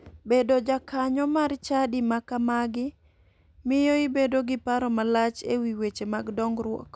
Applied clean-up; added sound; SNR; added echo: none; none; none; none.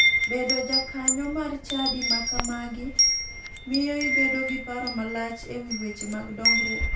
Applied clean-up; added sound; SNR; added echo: none; Wind chime; -4 dB; reverberation time 0.3 s.